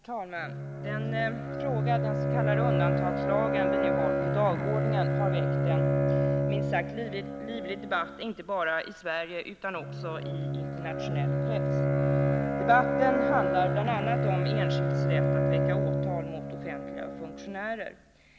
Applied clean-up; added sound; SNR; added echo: none; Bowed string instrument; -5 dB; none.